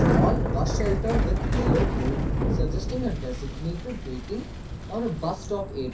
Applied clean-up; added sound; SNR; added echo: none; Bicycle; -5 dB; reverberation time 0.3 s.